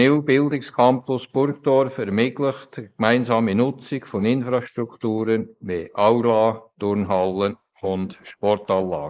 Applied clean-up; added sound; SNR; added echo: neural mask model Resemble Enhance denoiser.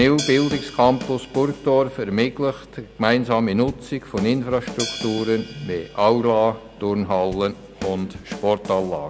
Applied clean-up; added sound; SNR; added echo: none; Hi-hat + Drum / Drum kit; 15 dB; none.